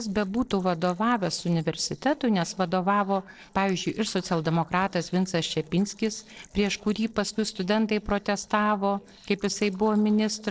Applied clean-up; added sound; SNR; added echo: neural separator model SepFormer DNS4.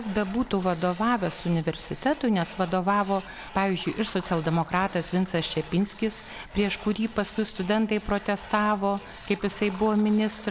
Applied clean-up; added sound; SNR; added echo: none; Tools + Fill (with liquid); 19 dB; none.